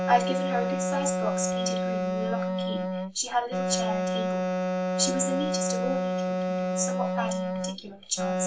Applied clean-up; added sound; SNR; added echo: none; Wind instrument, woodwind instrument; -4 dB; reverberation time 0.3 s.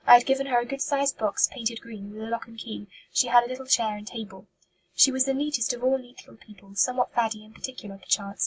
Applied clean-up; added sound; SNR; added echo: none; none; none; none.